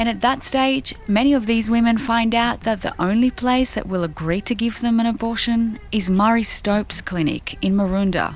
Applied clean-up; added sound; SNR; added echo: none; Bird; 18 dB; none.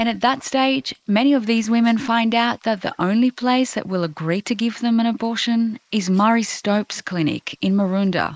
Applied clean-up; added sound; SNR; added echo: neural mask model Resemble Enhance denoiser.